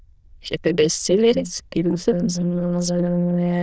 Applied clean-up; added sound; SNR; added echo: neural diffusion model UNIVERSE++.